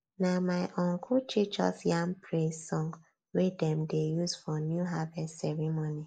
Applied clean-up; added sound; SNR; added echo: neural mask model Resemble Enhance denoiser.